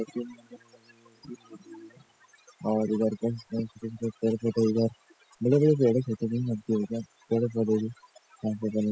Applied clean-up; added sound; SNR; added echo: classical method spectral subtraction.